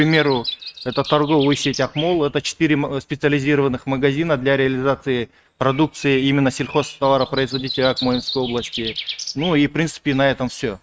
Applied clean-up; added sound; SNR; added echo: neural mask model RNNoise.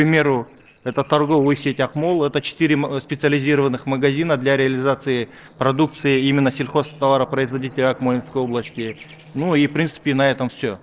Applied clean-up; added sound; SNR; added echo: neural separator model SepFormer DNS4.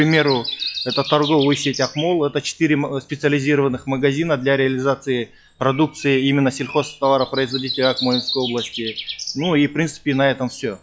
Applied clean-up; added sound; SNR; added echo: classical method log-MMSE.